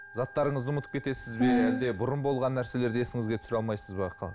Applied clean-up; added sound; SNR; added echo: none; Organ; 19 dB; none.